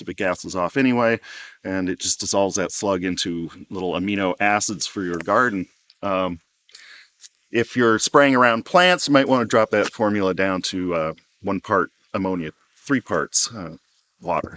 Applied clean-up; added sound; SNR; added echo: neural mask model Resemble Enhance denoiser.